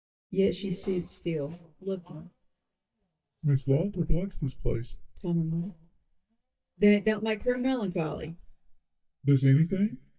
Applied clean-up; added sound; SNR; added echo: neural mask model DeepFilterNet 3.